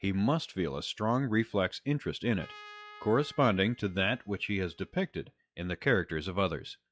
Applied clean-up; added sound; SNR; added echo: classical method log-MMSE.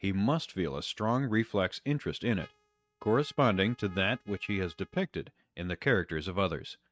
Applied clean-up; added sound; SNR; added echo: neural mask model RNNoise.